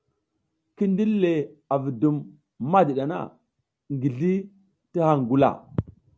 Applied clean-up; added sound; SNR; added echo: none; none; none; none.